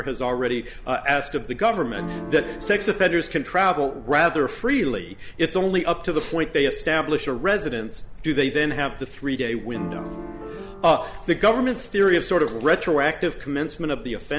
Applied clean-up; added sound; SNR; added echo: none; Piano; 15 dB; none.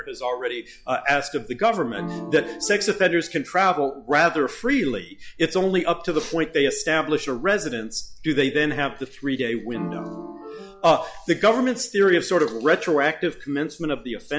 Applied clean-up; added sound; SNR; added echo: classical method log-MMSE.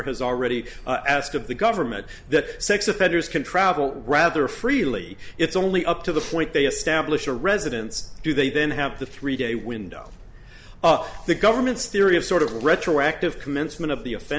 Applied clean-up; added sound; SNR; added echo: none; none; none; none.